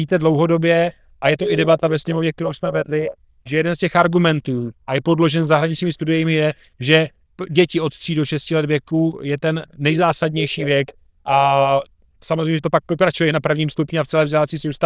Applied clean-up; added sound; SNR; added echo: neural diffusion model UNIVERSE++.